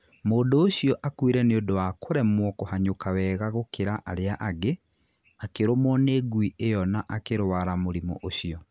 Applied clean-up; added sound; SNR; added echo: none; none; none; none.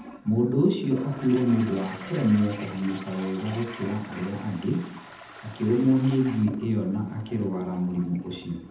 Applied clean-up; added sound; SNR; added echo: none; Toilet flush; 18 dB; reverberation time 0.8 s.